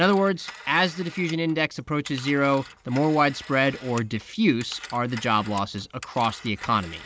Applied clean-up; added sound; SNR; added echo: none; Telephone; 18 dB; none.